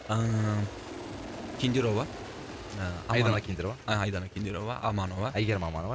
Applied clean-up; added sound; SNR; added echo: none; Aircraft; 13 dB; none.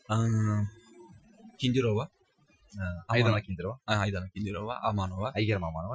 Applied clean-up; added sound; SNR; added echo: classical method Wiener filter.